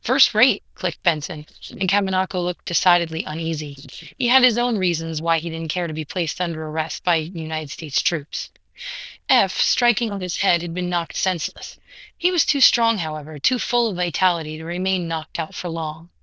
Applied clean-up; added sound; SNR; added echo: neural diffusion model UNIVERSE++.